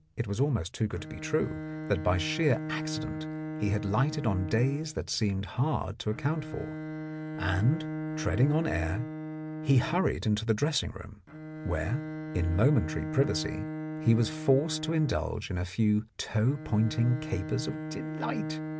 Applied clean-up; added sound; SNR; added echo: none; Bowed string instrument; 8 dB; none.